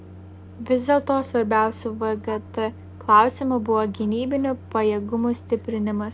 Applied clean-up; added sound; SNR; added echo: none; Microwave oven; 18 dB; none.